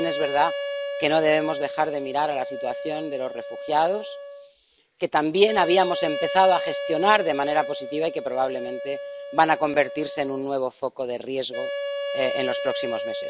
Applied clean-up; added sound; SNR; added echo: none; Wind instrument, woodwind instrument; 7 dB; none.